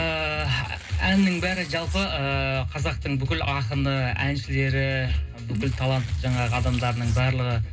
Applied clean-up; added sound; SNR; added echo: none; Tearing; 20 dB; reverberation time 0.2 s.